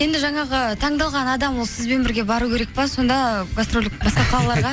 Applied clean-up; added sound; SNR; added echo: none; none; none; none.